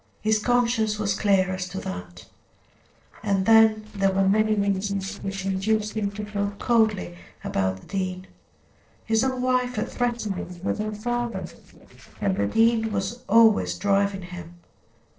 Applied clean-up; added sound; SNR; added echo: neural separator model SepFormer DNS4.